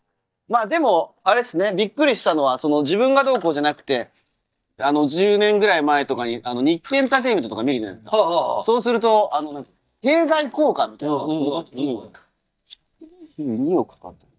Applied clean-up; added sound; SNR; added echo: neural mask model DeepFilterNet 3.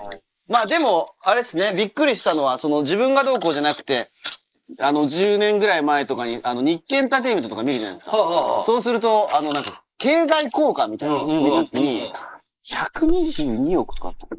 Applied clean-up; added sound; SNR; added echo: neural mask model Resemble Enhance denoiser.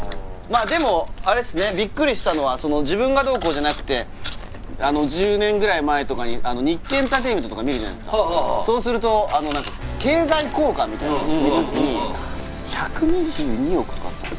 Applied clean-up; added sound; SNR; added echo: none; Chewing, mastication; 6 dB; none.